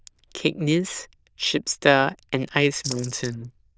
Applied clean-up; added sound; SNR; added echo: neural diffusion model UNIVERSE++.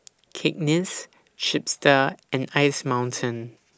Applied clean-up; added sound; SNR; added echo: none; none; none; none.